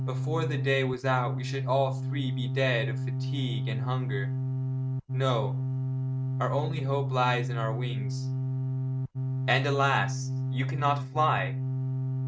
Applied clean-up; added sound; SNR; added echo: neural mask model RNNoise.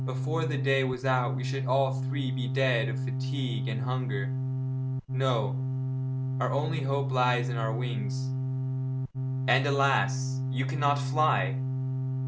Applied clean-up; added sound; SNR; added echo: none; Organ; -2 dB; none.